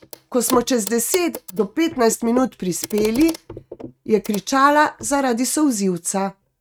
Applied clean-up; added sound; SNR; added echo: neural mask model RNNoise.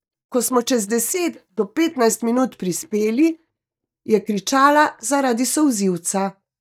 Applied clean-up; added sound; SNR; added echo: neural mask model DeepFilterNet 3.